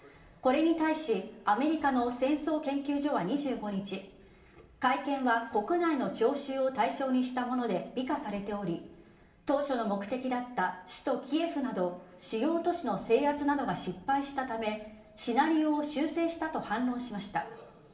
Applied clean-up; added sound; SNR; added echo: none; none; none; reverberation time 0.8 s.